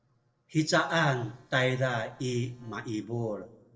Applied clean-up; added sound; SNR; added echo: neural separator model SepFormer DNS4.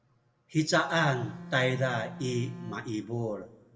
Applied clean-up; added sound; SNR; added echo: none; Bowed string instrument; 13 dB; reverberation time 1.0 s.